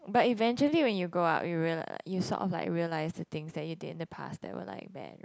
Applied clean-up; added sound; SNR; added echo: none; none; none; none.